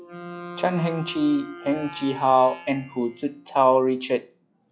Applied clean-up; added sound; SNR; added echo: classical method log-MMSE.